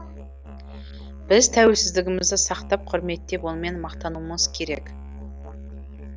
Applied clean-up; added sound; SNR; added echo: none; Musical instrument; 13 dB; none.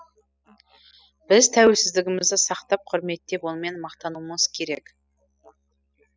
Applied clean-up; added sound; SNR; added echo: classical method spectral subtraction.